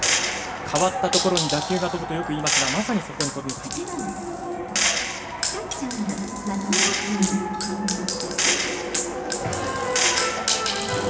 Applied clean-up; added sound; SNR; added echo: none; Gunshot, gunfire; 0 dB; reverberation time 2.4 s.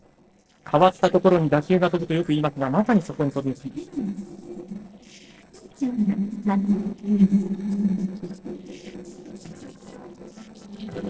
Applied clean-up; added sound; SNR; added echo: neural separator model SepFormer DNS4.